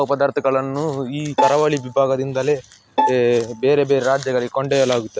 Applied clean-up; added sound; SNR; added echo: none; Bowed string instrument; 6 dB; none.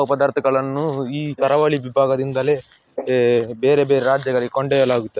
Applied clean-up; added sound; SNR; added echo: neural mask model Resemble Enhance denoiser.